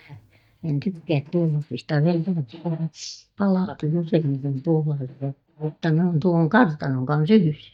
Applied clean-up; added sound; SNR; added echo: neural mask model DeepFilterNet 3.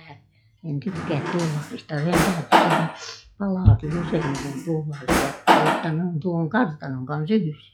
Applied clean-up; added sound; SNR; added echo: classical method log-MMSE.